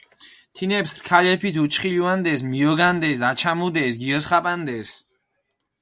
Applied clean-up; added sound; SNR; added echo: none; none; none; none.